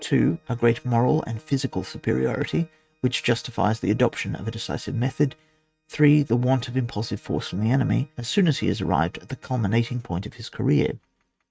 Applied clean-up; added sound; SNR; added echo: neural mask model RNNoise.